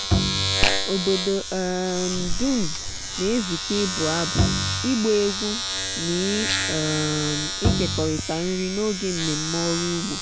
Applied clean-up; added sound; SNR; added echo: none; Domestic sounds, home sounds + Bowed string instrument; 0 dB; none.